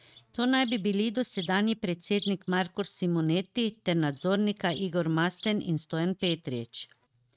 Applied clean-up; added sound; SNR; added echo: neural mask model RNNoise.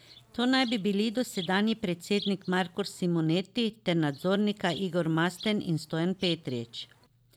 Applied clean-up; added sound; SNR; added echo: none; Insect; 18 dB; none.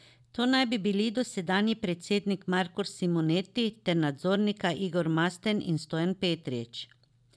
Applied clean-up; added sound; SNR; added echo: none; none; none; none.